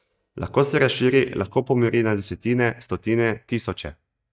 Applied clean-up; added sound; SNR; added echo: neural mask model DeepFilterNet 3.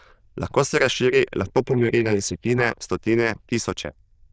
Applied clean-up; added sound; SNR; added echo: neural diffusion model UNIVERSE++.